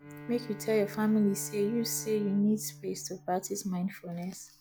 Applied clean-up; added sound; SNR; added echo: none; Bowed string instrument; 16 dB; none.